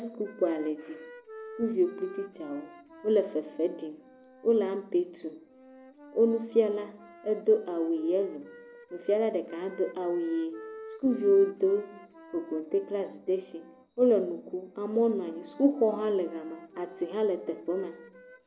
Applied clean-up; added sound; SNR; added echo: none; Wind instrument, woodwind instrument; 19 dB; none.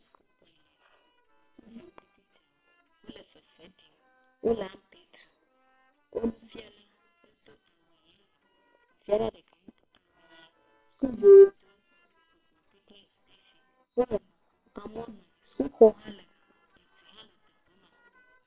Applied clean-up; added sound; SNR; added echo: neural separator model SepFormer WHAM!.